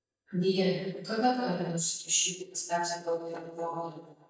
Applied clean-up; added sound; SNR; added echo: neural mask model DeepFilterNet 3.